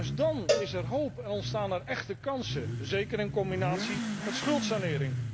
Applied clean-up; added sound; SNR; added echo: none; Cowbell + Motorcycle / Accelerating, revving, vroom; 1 dB; none.